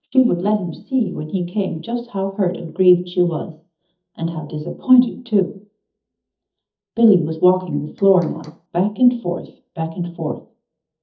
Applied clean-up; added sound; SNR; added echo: neural mask model DeepFilterNet 3.